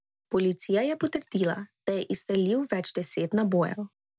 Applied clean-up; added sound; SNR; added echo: none; none; none; none.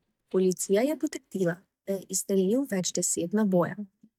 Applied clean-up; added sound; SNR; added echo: neural mask model DeepFilterNet 3.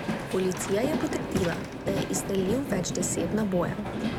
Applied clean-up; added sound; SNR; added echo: none; Train; 2 dB; none.